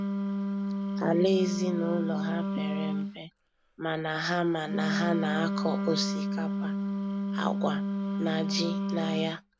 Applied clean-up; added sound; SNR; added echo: none; Wind instrument, woodwind instrument; -1 dB; none.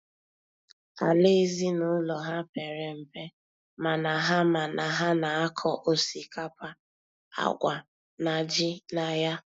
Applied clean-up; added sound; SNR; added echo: none; none; none; none.